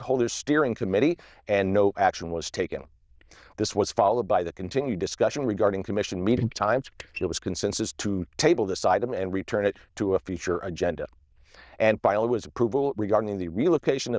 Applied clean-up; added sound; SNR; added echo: neural diffusion model UNIVERSE++.